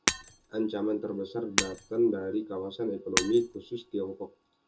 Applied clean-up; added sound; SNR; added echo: none; Shatter; 4 dB; reverberation time 0.2 s.